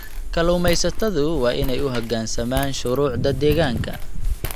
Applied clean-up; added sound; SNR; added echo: none; Walk, footsteps; 2 dB; none.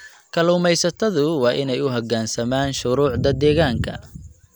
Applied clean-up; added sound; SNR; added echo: none; none; none; none.